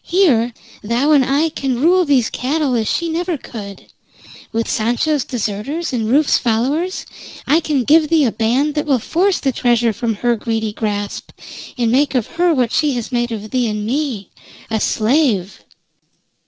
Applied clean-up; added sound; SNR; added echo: none; none; none; none.